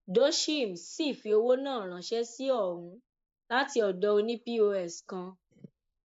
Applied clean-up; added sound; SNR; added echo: neural mask model Resemble Enhance denoiser.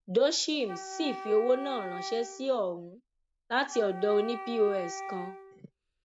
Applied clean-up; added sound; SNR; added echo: none; Wind instrument, woodwind instrument; 12 dB; none.